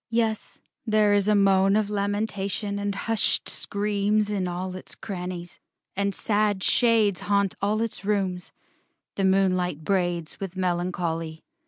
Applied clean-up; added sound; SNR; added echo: none; none; none; none.